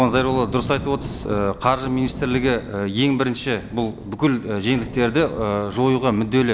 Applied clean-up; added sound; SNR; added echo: none; Thunder / Rain; 13 dB; none.